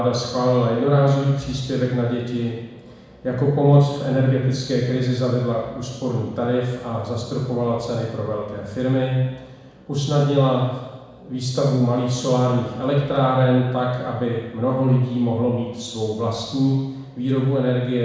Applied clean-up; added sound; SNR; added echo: none; none; none; reverberation time 1.1 s.